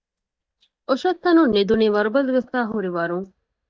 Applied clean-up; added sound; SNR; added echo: neural mask model DeepFilterNet 3.